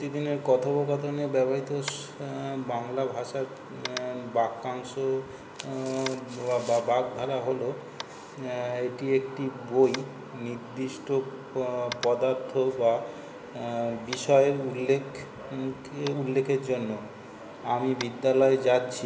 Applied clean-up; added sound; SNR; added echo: none; Tap; 19 dB; reverberation time 0.4 s.